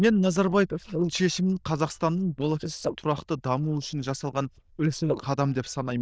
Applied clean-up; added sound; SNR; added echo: neural diffusion model UNIVERSE++.